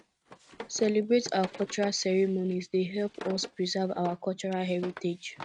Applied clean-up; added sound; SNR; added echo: neural mask model RNNoise.